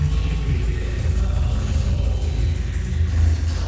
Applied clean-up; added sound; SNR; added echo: neural separator model SepFormer DNS4.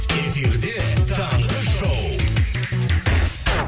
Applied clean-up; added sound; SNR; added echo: none; none; none; none.